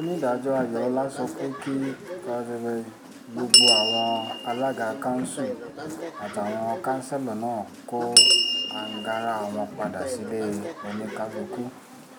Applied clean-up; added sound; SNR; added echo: none; Door / Bell; -2 dB; none.